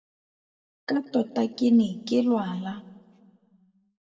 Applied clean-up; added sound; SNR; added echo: none; none; none; reverberation time 0.8 s.